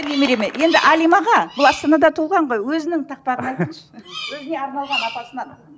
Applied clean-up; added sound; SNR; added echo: none; Bird vocalization, bird call, bird song; 14 dB; none.